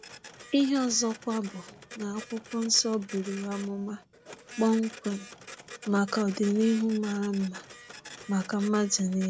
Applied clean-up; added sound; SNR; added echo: none; Printer; 17 dB; none.